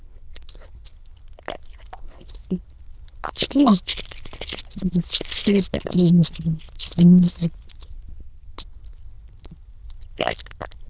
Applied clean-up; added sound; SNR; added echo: neural diffusion model UNIVERSE++.